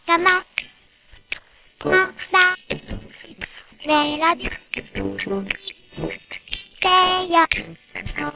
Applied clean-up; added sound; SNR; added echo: neural separator model SepFormer WHAM!.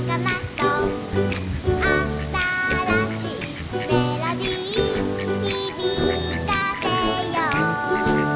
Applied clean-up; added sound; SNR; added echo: none; Fowl; 11 dB; none.